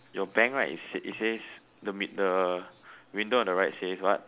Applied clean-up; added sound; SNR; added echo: none; none; none; none.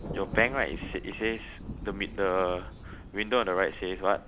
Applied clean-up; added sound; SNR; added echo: none; Thunder; 10 dB; none.